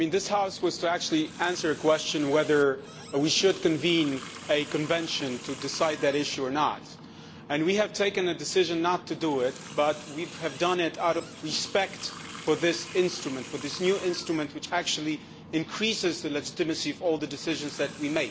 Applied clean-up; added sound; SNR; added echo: none; Water tap, faucet; 16 dB; none.